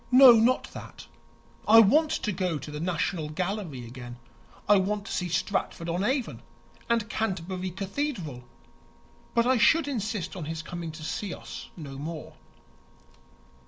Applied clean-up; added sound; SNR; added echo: none; none; none; none.